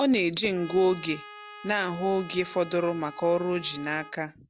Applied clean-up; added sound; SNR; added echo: none; Trumpet; 18 dB; none.